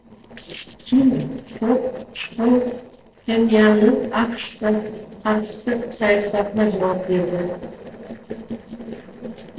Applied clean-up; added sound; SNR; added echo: neural separator model SepFormer DNS4.